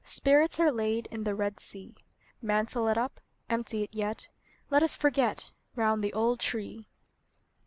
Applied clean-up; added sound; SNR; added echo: none; none; none; none.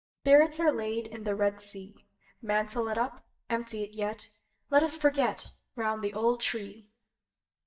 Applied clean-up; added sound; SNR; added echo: neural mask model DeepFilterNet 3.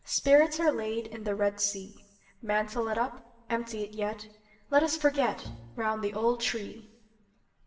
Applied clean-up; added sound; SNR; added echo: none; Bowed string instrument; 18 dB; reverberation time 1.0 s.